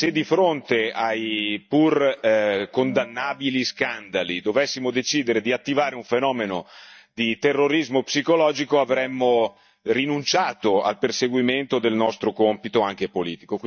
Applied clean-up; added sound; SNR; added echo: neural mask model DeepFilterNet 3.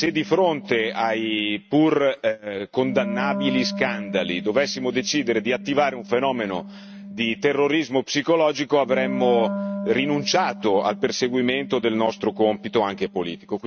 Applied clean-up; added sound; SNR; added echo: neural mask model RNNoise.